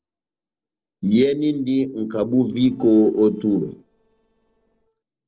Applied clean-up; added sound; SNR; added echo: neural separator model SepFormer DNS4.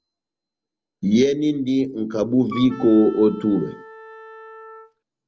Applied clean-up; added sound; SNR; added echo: none; Wind instrument, woodwind instrument; 18 dB; none.